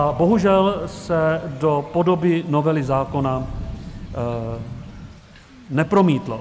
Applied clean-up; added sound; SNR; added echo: none; Thunder / Rain; 15 dB; none.